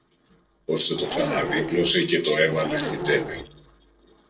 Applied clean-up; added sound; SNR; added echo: neural separator model SepFormer DNS4.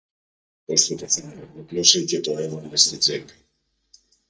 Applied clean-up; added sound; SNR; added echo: neural mask model DeepFilterNet 3.